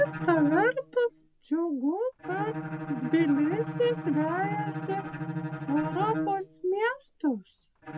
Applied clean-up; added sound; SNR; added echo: none; Bowed string instrument; 7 dB; none.